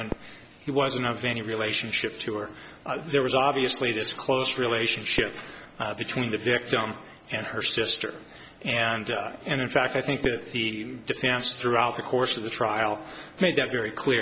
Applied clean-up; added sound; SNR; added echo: none; Fireworks; 20 dB; none.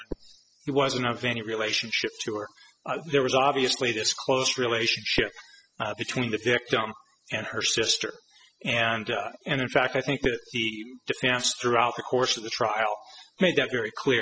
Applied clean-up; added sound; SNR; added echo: classical method spectral subtraction.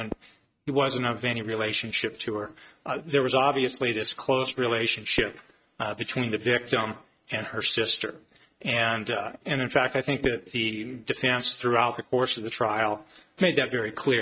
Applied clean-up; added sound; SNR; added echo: neural mask model RNNoise.